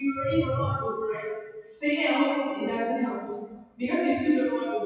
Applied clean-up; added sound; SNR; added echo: classical method WPE with log-MMSE.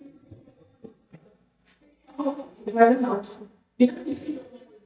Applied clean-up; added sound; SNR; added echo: neural mask model DeepFilterNet 3.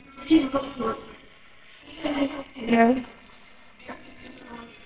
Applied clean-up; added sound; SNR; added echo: neural separator model SepFormer WHAMR!.